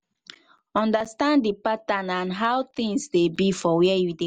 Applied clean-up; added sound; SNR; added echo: none; none; none; none.